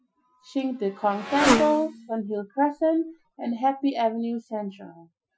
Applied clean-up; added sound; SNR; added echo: classical method Wiener filter.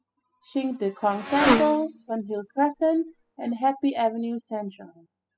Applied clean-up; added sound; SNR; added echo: classical method spectral subtraction.